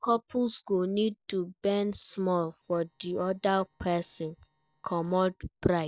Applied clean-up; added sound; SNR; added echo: neural separator model SepFormer DNS4.